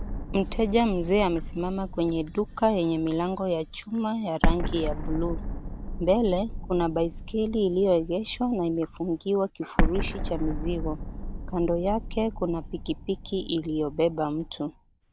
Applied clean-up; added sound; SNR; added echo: none; Explosion; 4 dB; none.